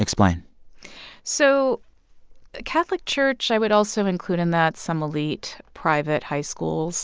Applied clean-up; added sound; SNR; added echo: none; none; none; none.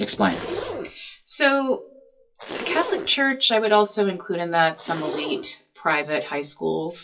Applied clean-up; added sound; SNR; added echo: classical method WPE with log-MMSE.